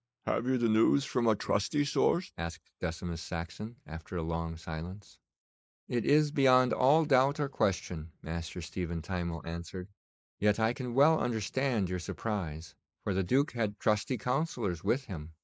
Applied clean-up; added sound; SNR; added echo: neural mask model Resemble Enhance denoiser.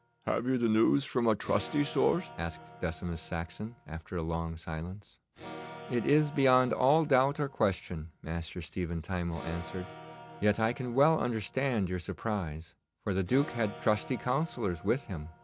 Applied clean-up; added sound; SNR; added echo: none; Electric guitar / Acoustic guitar; 18 dB; none.